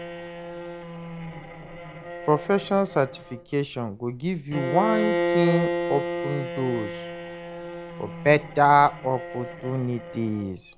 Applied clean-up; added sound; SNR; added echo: none; Bowed string instrument; 6 dB; none.